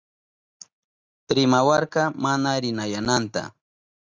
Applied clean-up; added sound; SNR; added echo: none; none; none; none.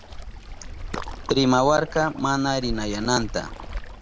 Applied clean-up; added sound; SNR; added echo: none; Waves, surf; 10 dB; none.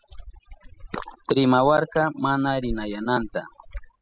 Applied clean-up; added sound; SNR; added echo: classical method spectral subtraction.